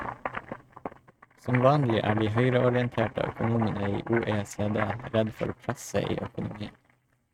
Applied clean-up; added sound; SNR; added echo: neural mask model RNNoise.